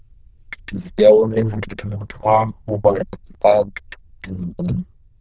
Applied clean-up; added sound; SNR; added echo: neural diffusion model UNIVERSE++.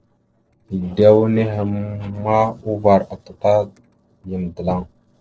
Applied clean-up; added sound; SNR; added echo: neural separator model SepFormer DNS4.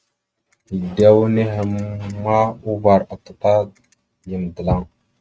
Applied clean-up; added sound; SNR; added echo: neural mask model RNNoise.